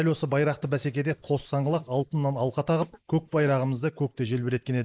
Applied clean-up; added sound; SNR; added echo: neural mask model Resemble Enhance denoiser.